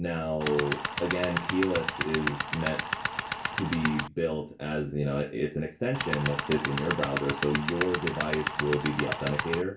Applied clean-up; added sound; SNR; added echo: none; Tools; 3 dB; reverberation time 0.2 s.